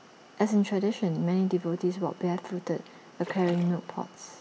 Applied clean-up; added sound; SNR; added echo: none; Splash, splatter; 16 dB; reverberation time 1.1 s.